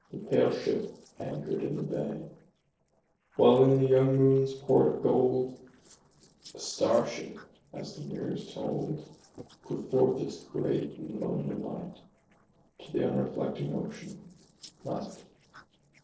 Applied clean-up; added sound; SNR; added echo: neural separator model SepFormer DNS4.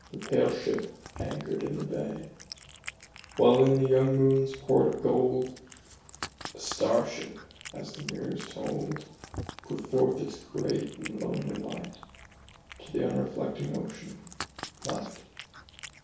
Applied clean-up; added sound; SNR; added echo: none; Cat; 15 dB; reverberation time 0.6 s.